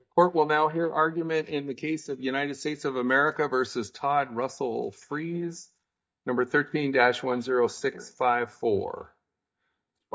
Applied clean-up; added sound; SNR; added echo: neural mask model DeepFilterNet 3.